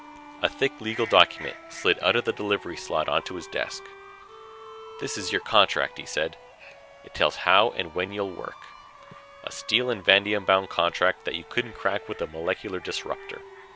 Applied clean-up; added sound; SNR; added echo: none; Bowed string instrument + Bird / Fowl; 17 dB; none.